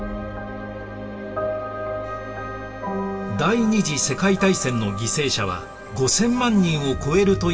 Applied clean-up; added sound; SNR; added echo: none; Wind instrument, woodwind instrument; 19 dB; reverberation time 1.6 s.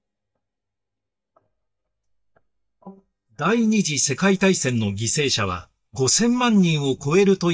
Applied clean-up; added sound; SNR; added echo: neural mask model DeepFilterNet 3.